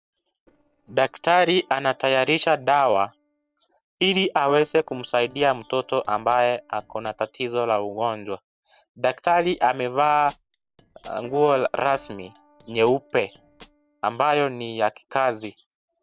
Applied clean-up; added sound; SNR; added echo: neural separator model SepFormer DNS4.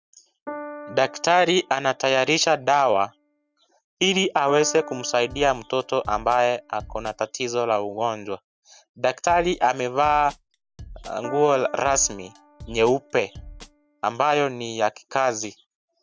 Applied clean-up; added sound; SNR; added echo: none; Drum kit + Piano; 17 dB; none.